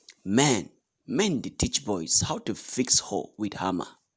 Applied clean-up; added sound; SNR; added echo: none; none; none; none.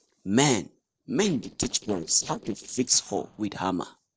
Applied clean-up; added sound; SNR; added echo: neural separator model SepFormer DNS4.